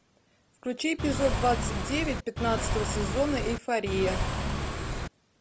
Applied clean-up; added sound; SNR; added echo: none; Engine / Car; 0 dB; none.